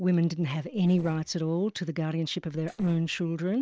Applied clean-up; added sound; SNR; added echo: neural separator model SepFormer DNS4.